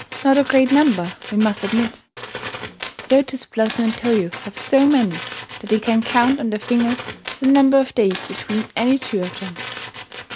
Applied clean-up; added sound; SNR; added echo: none; Tools; 12 dB; none.